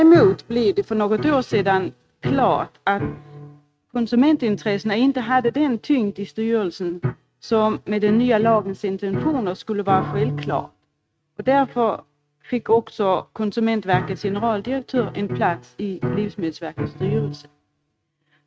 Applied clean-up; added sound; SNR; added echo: neural mask model RNNoise.